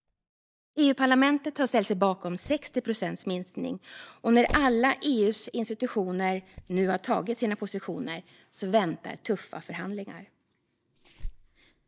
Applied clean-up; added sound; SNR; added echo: neural mask model DeepFilterNet 3.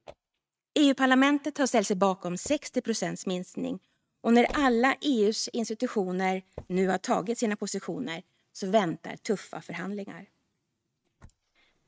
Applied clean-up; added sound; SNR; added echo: neural mask model RNNoise.